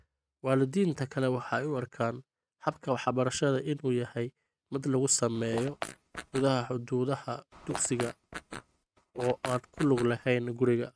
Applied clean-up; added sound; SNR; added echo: neural mask model RNNoise.